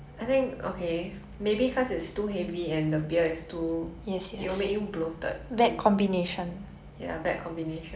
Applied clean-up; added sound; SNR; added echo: none; none; none; none.